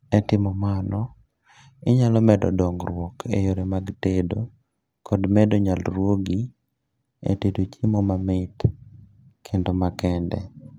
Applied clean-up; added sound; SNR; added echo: none; none; none; none.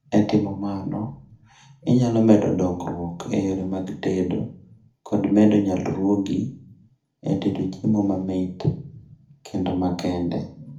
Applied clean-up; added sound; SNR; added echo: none; none; none; reverberation time 0.4 s.